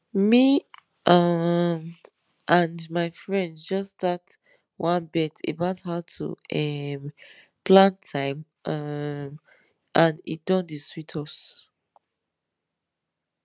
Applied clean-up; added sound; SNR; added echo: none; none; none; none.